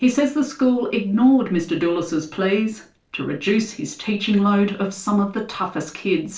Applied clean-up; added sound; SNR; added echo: neural separator model SepFormer DNS4.